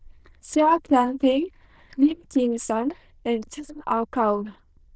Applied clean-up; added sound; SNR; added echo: neural diffusion model UNIVERSE++.